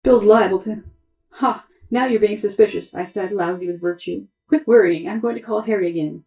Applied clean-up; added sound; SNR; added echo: neural mask model DeepFilterNet 3.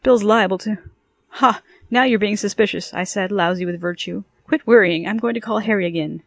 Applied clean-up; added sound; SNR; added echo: none; none; none; none.